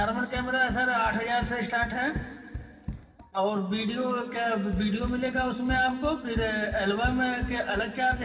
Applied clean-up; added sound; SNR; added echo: none; Run; 11 dB; reverberation time 2.4 s.